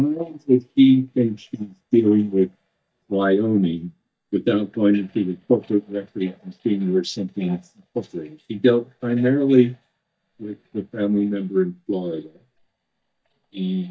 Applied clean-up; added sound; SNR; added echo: neural mask model DeepFilterNet 3.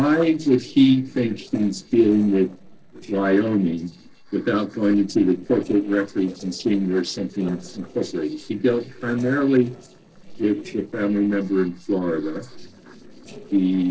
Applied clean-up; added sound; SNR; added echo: neural separator model SepFormer DNS4.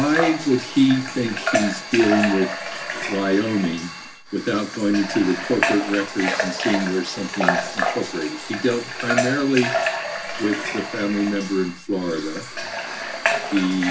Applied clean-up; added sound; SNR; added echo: none; Water tap, faucet / Water; 4 dB; reverberation time 0.1 s.